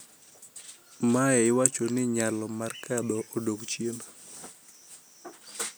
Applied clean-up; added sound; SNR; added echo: none; none; none; none.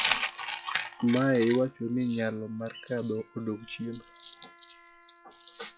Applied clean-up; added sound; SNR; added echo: classical method log-MMSE.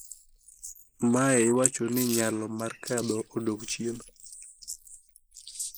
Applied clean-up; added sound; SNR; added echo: neural mask model Resemble Enhance denoiser.